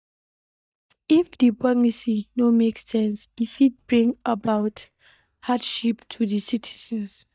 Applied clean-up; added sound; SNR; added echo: neural mask model DeepFilterNet 3.